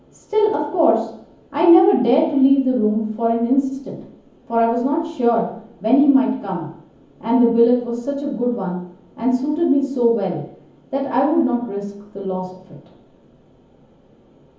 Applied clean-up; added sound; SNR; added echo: none; none; none; reverberation time 0.7 s.